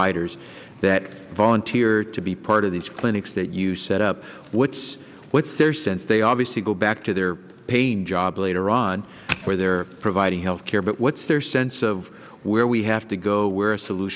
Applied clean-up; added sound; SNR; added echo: none; none; none; none.